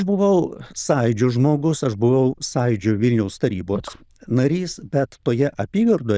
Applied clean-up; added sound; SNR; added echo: neural diffusion model UNIVERSE++.